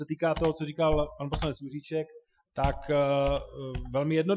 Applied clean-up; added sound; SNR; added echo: classical method Wiener filter.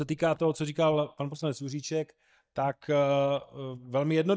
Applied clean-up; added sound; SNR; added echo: neural mask model DeepFilterNet 3.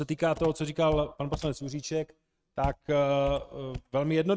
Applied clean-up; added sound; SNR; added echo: neural mask model RNNoise.